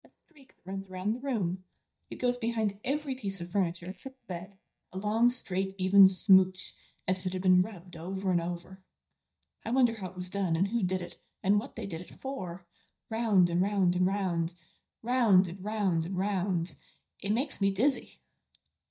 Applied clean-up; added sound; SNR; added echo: neural mask model DeepFilterNet 3.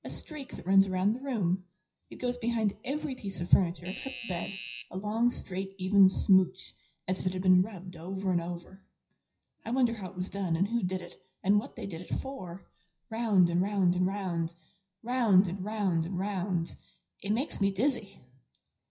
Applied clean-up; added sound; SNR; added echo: classical method WPE with log-MMSE.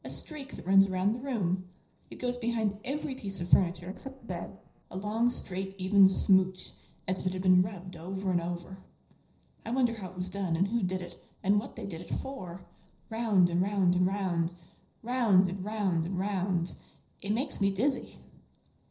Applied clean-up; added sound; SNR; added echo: neural separator model SepFormer DNS4.